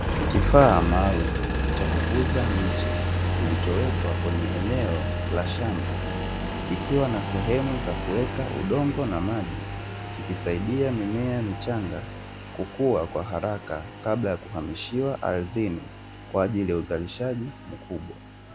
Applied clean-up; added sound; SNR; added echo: none; Engine; 1 dB; none.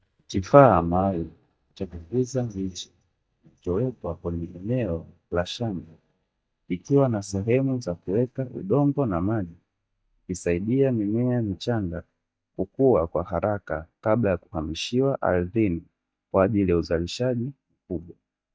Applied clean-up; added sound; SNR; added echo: neural mask model DeepFilterNet 3.